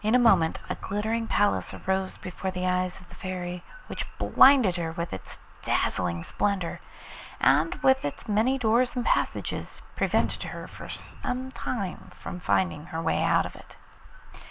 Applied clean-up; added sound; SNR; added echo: none; Car; 18 dB; none.